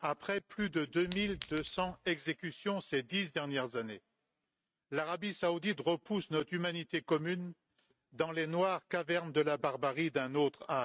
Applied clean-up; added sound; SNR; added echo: neural mask model RNNoise.